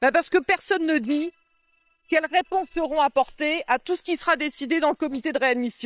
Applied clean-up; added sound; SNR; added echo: neural separator model SepFormer WHAM!.